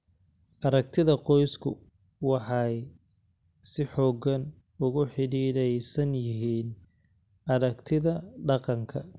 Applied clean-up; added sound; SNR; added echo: none; none; none; none.